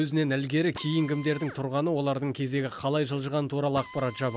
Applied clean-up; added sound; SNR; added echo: none; Drill; 20 dB; none.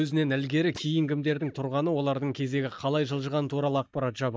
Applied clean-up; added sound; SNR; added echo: neural mask model DeepFilterNet 3.